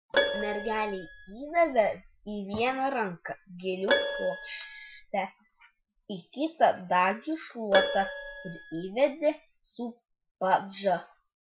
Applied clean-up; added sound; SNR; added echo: classical method Wiener filter.